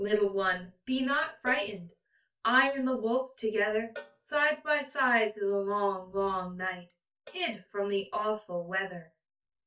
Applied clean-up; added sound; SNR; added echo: neural mask model DeepFilterNet 3.